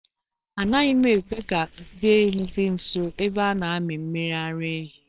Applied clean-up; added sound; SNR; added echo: neural separator model SepFormer WHAMR!.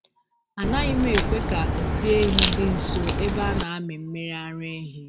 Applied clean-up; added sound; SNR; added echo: none; Crack; -3 dB; reverberation time 0.8 s.